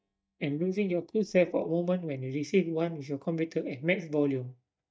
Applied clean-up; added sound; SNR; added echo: neural mask model DeepFilterNet 3.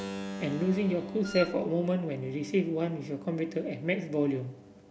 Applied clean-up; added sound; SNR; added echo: none; Wind instrument, woodwind instrument + Keyboard (musical); 11 dB; none.